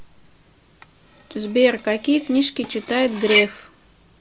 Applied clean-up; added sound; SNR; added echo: none; Cutlery, silverware; 6 dB; none.